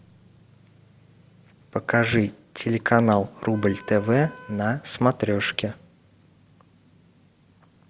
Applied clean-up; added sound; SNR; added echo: none; Wind instrument, woodwind instrument; 20 dB; none.